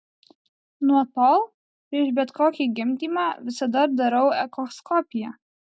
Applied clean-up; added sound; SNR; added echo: none; none; none; none.